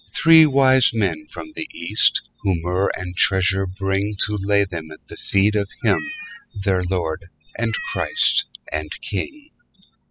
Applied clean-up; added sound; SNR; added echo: classical method spectral subtraction.